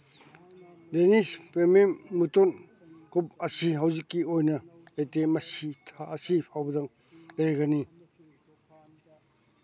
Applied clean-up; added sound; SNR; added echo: none; none; none; none.